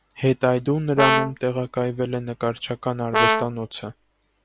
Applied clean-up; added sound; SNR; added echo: none; Brass instrument; -1 dB; none.